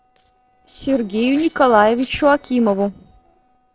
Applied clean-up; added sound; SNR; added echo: neural separator model SepFormer DNS4.